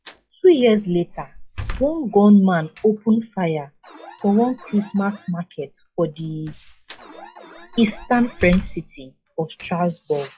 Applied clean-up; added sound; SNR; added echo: classical method log-MMSE.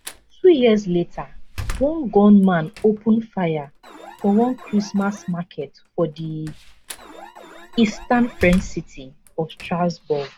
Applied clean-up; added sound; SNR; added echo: none; Alarm + Slam; 16 dB; none.